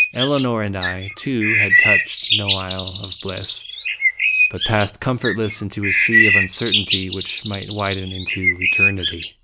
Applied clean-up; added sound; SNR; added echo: none; Bird; -4 dB; none.